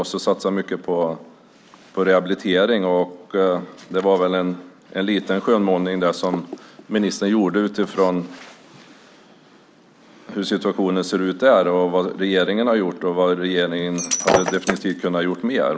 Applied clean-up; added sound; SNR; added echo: none; Shatter; 3 dB; none.